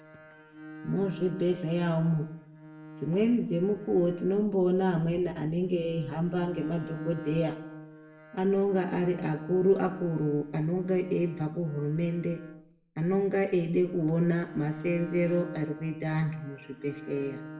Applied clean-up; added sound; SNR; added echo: none; Bowed string instrument; 16 dB; reverberation time 0.5 s.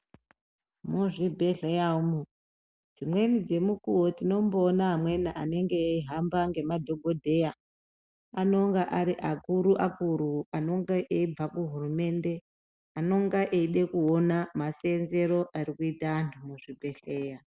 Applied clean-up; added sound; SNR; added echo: none; none; none; none.